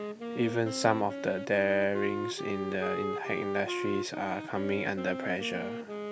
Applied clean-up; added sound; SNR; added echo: none; Wind instrument, woodwind instrument; 6 dB; none.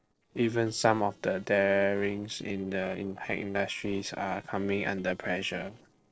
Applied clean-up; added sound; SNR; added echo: neural separator model SepFormer DNS4.